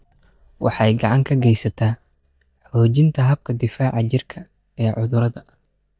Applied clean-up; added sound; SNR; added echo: neural mask model DeepFilterNet 3.